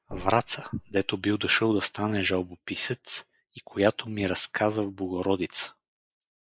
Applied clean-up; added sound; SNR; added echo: neural mask model Resemble Enhance denoiser.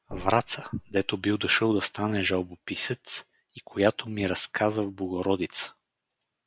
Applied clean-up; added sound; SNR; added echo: none; Thump, thud; 15 dB; none.